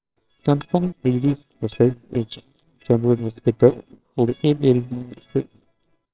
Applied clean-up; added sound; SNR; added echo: neural separator model SepFormer WHAMR!.